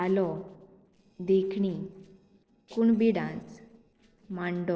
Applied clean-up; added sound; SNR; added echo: neural separator model SepFormer DNS4.